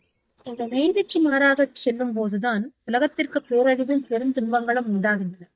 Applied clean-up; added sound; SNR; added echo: neural mask model DeepFilterNet 3.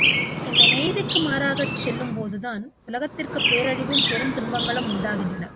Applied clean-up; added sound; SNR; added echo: none; Chirp, tweet; -3 dB; none.